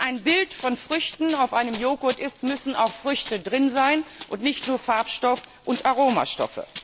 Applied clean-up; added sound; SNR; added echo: none; Run; 13 dB; none.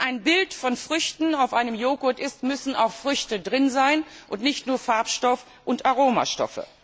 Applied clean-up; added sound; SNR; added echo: none; none; none; none.